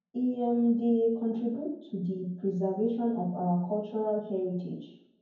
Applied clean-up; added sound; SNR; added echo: none; none; none; reverberation time 0.9 s.